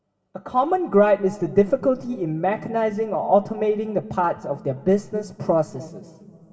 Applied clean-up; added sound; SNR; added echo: none; none; none; reverberation time 3.0 s.